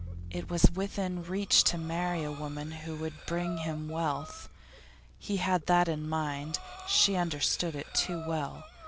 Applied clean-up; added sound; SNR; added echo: none; Breathing + Bowed string instrument; 15 dB; none.